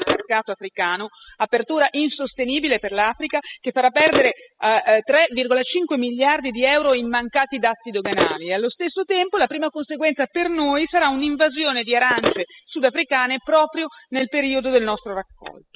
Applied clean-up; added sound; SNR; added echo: classical method spectral subtraction.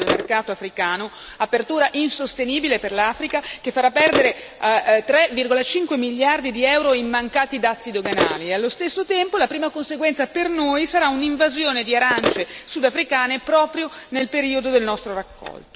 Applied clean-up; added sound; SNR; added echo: none; Telephone; 11 dB; none.